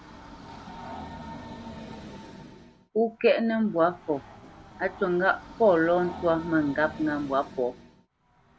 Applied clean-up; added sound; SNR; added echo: none; Train; 15 dB; none.